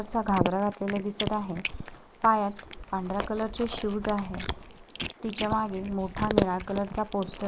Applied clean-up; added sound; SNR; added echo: neural mask model Resemble Enhance denoiser.